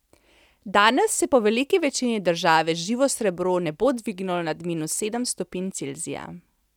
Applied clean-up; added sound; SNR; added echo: none; none; none; none.